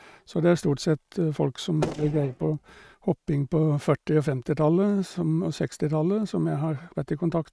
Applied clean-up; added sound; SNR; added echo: neural mask model RNNoise.